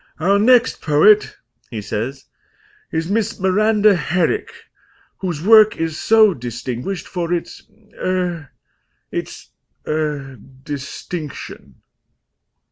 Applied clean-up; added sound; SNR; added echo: none; none; none; none.